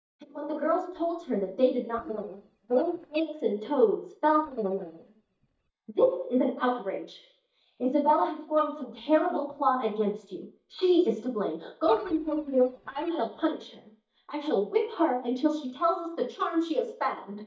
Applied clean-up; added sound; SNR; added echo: neural mask model DeepFilterNet 3.